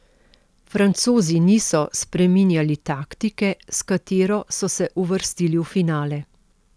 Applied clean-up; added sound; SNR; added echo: none; none; none; none.